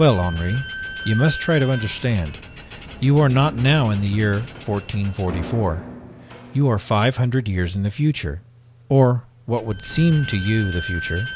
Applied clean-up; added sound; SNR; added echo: none; Squeak / Slam; 13 dB; none.